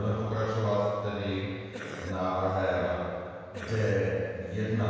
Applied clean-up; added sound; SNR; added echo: none; Cough; 13 dB; reverberation time 1.9 s.